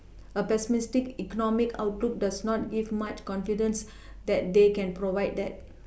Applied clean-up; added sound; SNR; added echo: none; none; none; none.